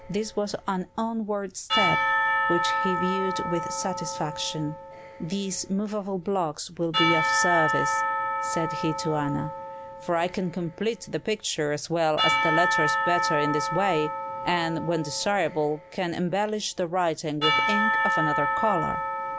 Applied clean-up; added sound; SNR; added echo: none; Church bell / Percussion; 0 dB; none.